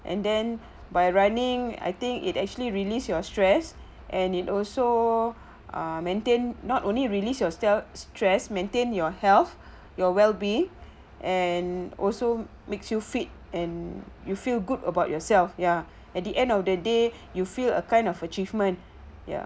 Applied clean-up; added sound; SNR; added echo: none; none; none; none.